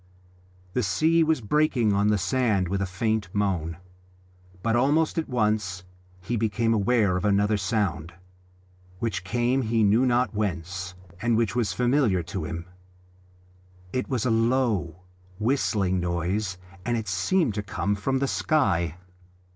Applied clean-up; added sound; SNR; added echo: none; none; none; none.